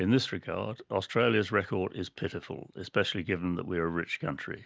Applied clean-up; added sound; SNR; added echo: none; none; none; none.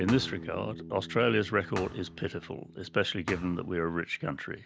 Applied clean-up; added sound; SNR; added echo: none; Bass guitar + Thump, thud; 13 dB; none.